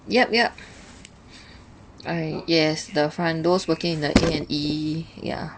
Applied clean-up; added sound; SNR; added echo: none; none; none; none.